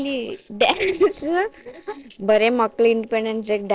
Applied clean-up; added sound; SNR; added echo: neural separator model SepFormer DNS4.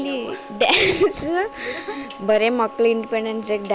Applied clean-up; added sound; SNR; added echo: none; Wind instrument, woodwind instrument; 18 dB; none.